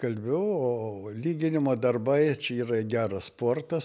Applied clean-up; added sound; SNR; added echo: none; none; none; none.